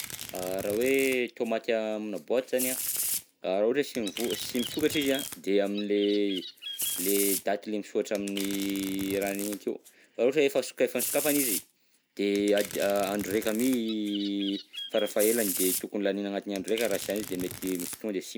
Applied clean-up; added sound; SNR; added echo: none; Bird + Domestic sounds, home sounds; 8 dB; none.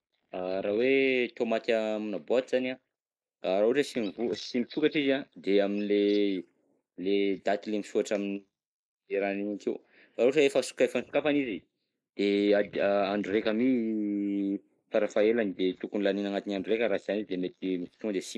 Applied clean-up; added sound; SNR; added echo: neural mask model Resemble Enhance denoiser.